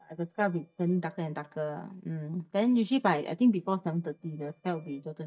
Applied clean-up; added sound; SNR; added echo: neural mask model DeepFilterNet 3.